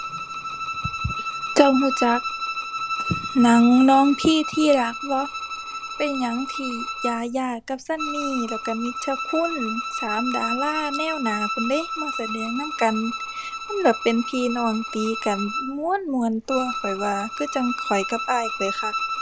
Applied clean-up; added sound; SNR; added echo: none; Bowed string instrument; 6 dB; none.